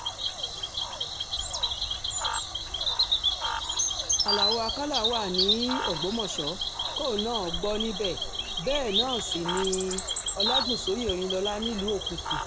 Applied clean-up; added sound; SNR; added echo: none; Bird vocalization, bird call, bird song + Cricket / Frog; -3 dB; none.